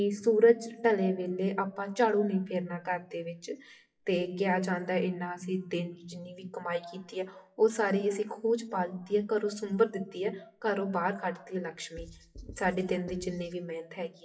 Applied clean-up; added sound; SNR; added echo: classical method WPE with log-MMSE.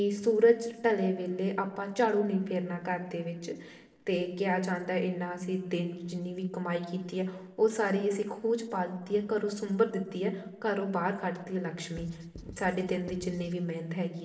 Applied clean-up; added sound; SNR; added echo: none; Writing; 18 dB; reverberation time 0.8 s.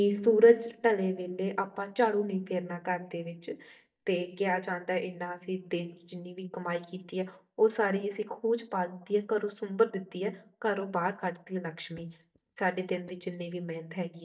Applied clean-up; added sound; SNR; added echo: neural mask model DeepFilterNet 3.